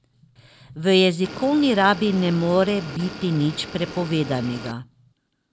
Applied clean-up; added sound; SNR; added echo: none; Motor vehicle (road) / Engine; 13 dB; none.